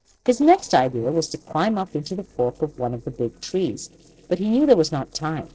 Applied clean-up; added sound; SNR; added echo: neural separator model SepFormer DNS4.